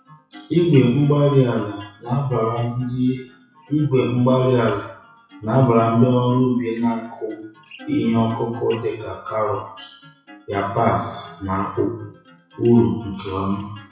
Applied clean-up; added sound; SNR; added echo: classical method WPE with log-MMSE.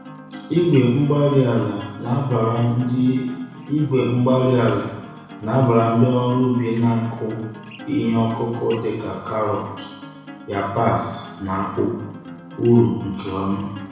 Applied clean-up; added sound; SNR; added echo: none; Acoustic guitar; 17 dB; reverberation time 1.0 s.